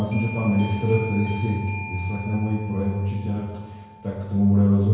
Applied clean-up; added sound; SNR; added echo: none; Doorbell; 15 dB; reverberation time 1.0 s.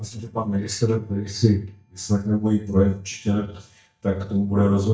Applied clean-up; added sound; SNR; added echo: neural mask model DeepFilterNet 3.